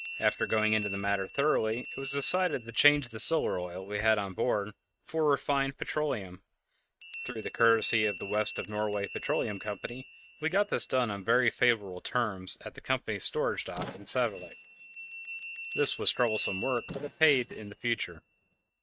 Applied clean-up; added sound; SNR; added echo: neural mask model RNNoise.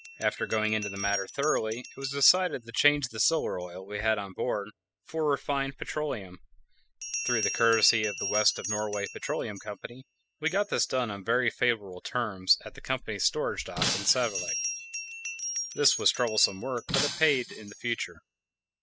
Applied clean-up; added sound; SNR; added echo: classical method spectral subtraction.